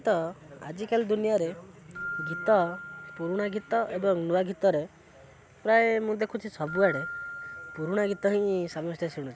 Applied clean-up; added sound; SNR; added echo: none; Keyboard (musical); 14 dB; none.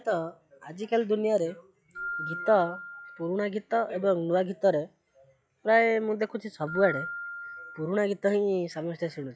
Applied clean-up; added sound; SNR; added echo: classical method log-MMSE.